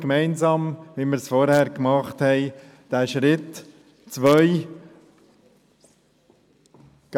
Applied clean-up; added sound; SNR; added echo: none; none; none; none.